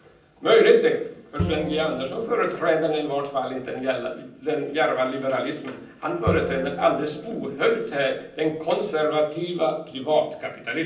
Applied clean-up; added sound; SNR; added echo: none; Bowed string instrument; 10 dB; reverberation time 0.6 s.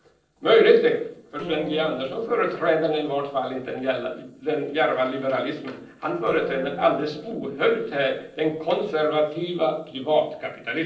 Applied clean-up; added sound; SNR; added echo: neural separator model SepFormer DNS4.